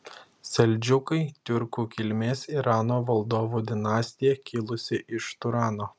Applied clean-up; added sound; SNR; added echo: none; none; none; none.